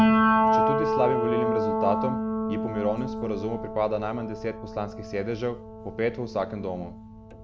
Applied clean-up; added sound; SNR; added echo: none; Piano; -4 dB; none.